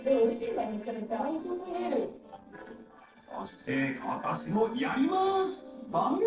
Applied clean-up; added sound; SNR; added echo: neural separator model SepFormer DNS4.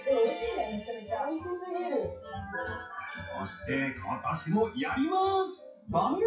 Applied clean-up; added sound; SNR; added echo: classical method WPE with log-MMSE.